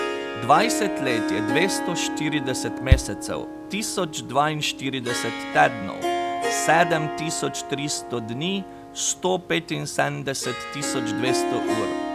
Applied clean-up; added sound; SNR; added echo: none; Harp + Bass drum; 2 dB; none.